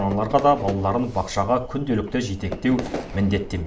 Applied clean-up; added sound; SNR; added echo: none; Fire / Fireworks; 13 dB; reverberation time 0.4 s.